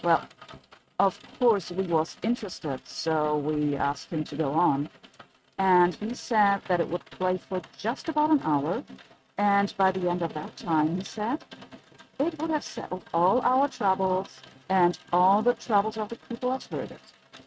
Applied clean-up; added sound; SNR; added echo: neural mask model RNNoise.